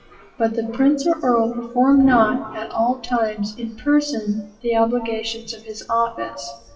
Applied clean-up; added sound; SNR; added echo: classical method WPE with log-MMSE.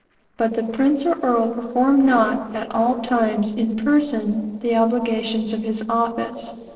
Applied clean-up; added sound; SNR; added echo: neural separator model SepFormer DNS4.